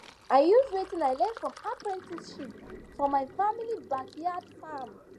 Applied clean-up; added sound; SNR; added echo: none; Sink (filling or washing); 19 dB; none.